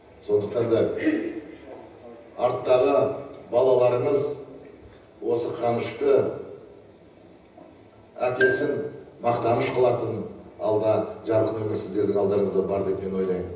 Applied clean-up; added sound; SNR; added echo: none; Marimba, xylophone; 9 dB; reverberation time 0.9 s.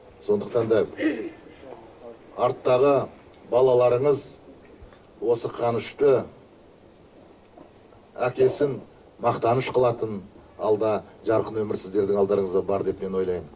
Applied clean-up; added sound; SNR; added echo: none; none; none; none.